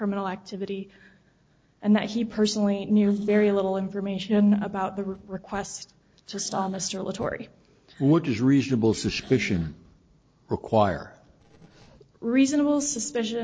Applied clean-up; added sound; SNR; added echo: neural separator model SepFormer DNS4.